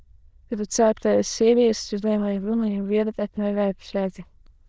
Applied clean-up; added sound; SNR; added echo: neural diffusion model UNIVERSE++.